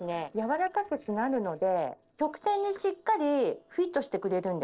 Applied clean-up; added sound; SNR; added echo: neural separator model SepFormer DNS4.